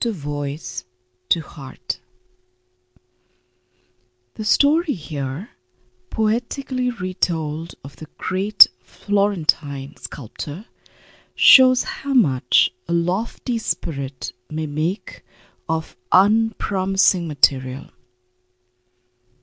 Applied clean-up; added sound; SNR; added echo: none; none; none; none.